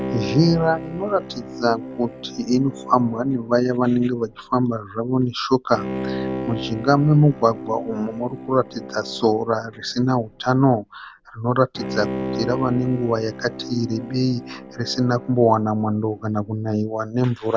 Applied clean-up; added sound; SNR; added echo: none; Bowed string instrument; 11 dB; none.